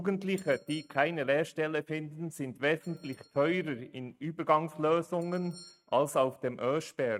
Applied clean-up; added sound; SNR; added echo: neural mask model RNNoise.